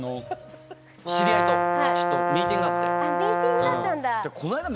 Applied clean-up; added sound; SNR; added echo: none; Brass instrument; -5 dB; none.